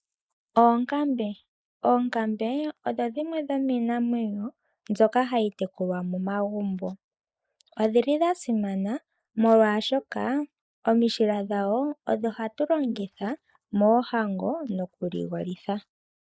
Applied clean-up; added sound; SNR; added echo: neural mask model Resemble Enhance denoiser.